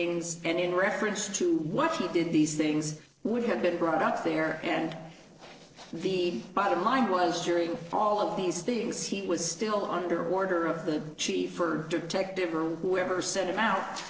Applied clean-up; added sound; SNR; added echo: neural separator model SepFormer DNS4.